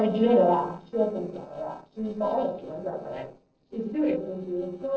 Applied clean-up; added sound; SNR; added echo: neural separator model SepFormer DNS4.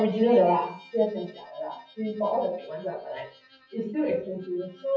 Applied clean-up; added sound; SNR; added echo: classical method WPE with log-MMSE.